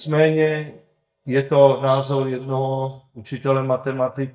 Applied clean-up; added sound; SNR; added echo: neural mask model DeepFilterNet 3.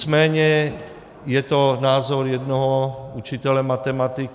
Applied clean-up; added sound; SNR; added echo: none; none; none; none.